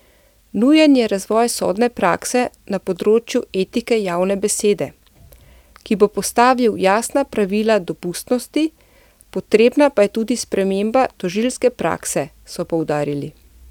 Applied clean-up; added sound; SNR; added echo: none; none; none; none.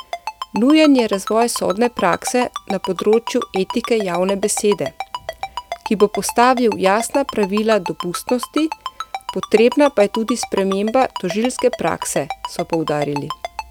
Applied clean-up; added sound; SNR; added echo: none; Ringtone; 11 dB; none.